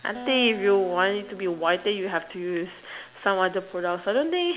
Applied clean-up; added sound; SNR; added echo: none; Acoustic guitar; 19 dB; none.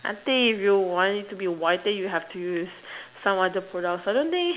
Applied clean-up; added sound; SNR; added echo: none; none; none; none.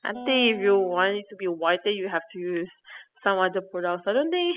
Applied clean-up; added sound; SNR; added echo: classical method spectral subtraction.